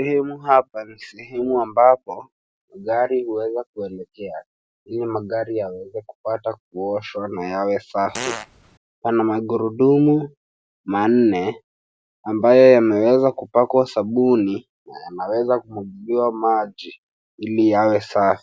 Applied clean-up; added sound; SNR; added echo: none; Fart; 10 dB; none.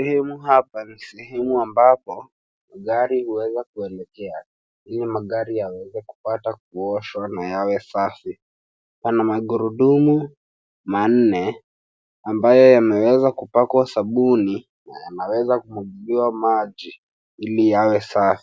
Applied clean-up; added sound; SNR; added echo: none; none; none; none.